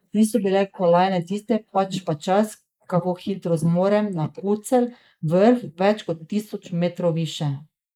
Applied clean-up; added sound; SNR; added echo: neural mask model Resemble Enhance denoiser.